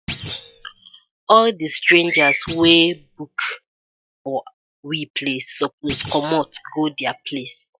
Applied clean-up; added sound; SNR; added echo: classical method log-MMSE.